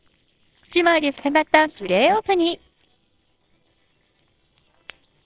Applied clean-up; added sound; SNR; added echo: neural separator model SepFormer WHAMR!.